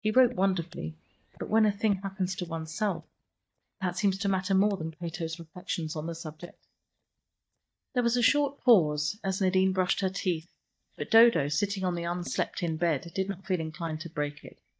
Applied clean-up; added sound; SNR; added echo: neural mask model DeepFilterNet 3.